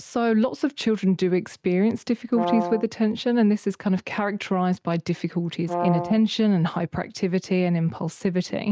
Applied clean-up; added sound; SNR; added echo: neural mask model RNNoise.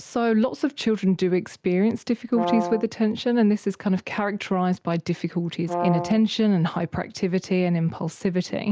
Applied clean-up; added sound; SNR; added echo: none; Brass instrument; 7 dB; none.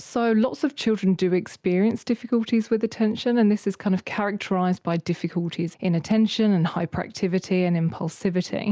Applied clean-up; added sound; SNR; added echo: none; none; none; none.